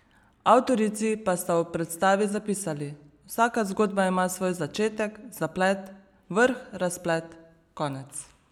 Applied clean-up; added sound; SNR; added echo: none; none; none; none.